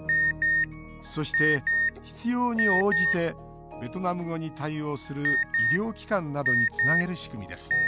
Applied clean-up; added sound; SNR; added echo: none; Alarm; -2 dB; none.